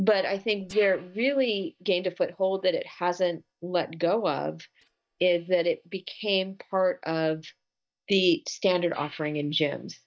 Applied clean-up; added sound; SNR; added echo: neural mask model DeepFilterNet 3.